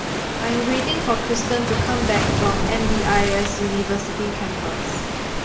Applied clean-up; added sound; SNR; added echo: none; Waves, surf; -1 dB; reverberation time 0.8 s.